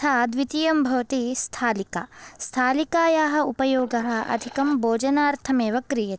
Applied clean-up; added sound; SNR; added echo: neural separator model SepFormer DNS4.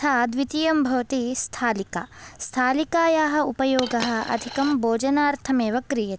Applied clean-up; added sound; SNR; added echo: none; Coin (dropping); 10 dB; none.